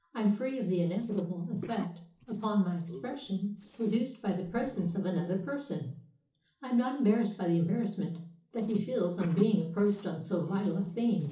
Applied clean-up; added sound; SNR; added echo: neural separator model SepFormer DNS4.